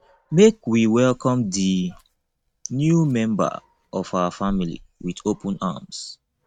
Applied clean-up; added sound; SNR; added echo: neural mask model RNNoise.